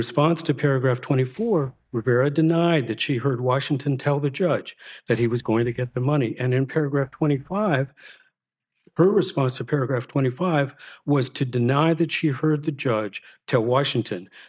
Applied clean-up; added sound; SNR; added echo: neural mask model DeepFilterNet 3.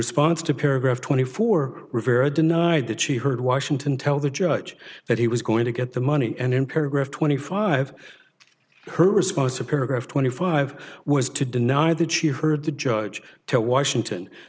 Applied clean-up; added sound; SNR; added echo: none; none; none; none.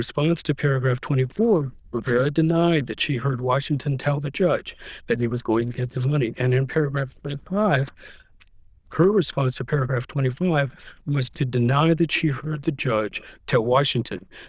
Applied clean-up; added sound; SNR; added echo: neural diffusion model UNIVERSE++.